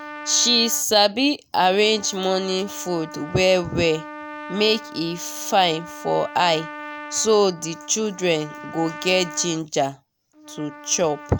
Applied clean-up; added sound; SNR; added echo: none; Trumpet; 15 dB; none.